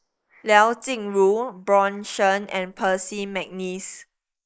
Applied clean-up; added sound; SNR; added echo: neural mask model Resemble Enhance denoiser.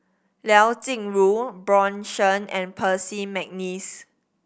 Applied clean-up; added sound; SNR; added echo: none; none; none; none.